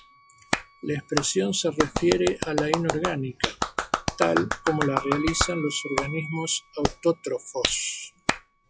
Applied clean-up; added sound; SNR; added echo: classical method log-MMSE.